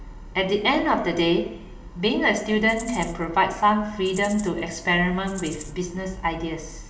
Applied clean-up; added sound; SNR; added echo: none; Rattle (instrument); 18 dB; reverberation time 0.9 s.